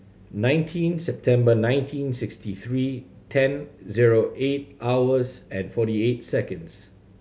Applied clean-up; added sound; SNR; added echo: none; none; none; none.